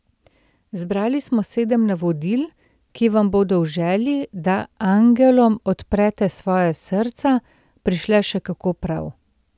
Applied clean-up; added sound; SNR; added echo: none; none; none; none.